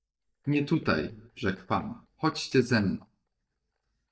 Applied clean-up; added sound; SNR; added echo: neural mask model DeepFilterNet 3.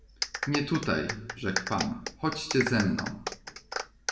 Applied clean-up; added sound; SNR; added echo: none; Clapping; 5 dB; reverberation time 0.6 s.